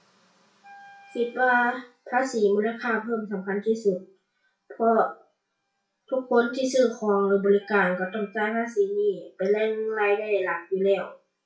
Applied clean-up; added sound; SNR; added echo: classical method WPE with log-MMSE.